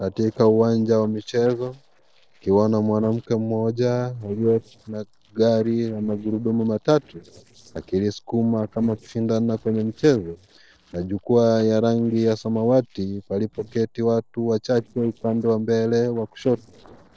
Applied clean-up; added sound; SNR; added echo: neural separator model SepFormer DNS4.